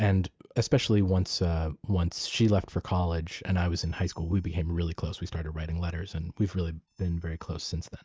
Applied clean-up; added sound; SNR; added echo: neural mask model DeepFilterNet 3.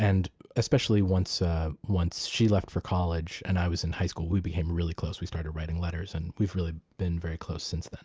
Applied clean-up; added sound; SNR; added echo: none; none; none; none.